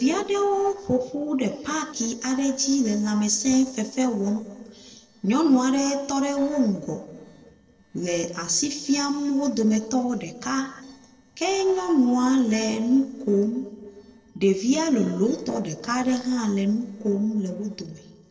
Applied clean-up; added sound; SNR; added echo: neural separator model SepFormer DNS4.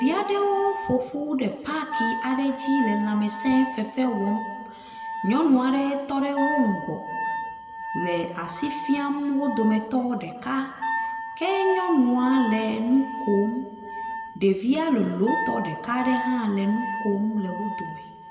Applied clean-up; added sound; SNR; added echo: none; Wind instrument, woodwind instrument; 8 dB; reverberation time 1.8 s.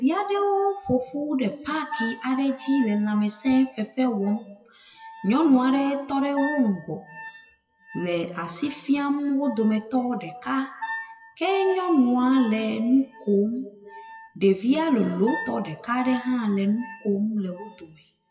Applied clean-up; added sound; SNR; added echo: classical method WPE with log-MMSE.